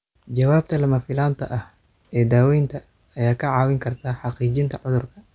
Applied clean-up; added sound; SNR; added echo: none; none; none; none.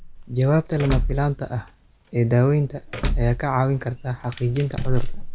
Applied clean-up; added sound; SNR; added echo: none; Door / Car + Fire; 4 dB; none.